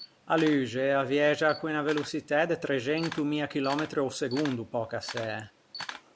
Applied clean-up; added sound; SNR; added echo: none; Camera; 16 dB; none.